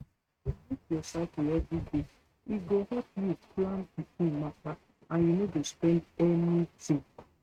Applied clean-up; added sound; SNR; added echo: neural mask model RNNoise.